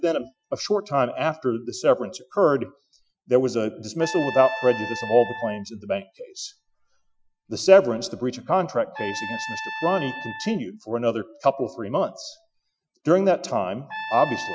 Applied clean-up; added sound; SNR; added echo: classical method Wiener filter.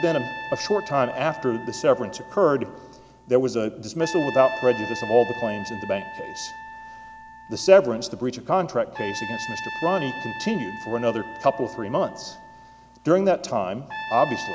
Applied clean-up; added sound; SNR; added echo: none; Trumpet; 12 dB; none.